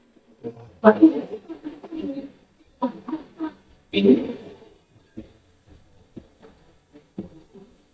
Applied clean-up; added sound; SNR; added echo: neural mask model DeepFilterNet 3.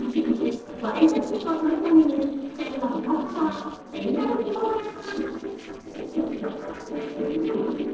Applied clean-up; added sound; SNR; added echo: neural separator model SepFormer DNS4.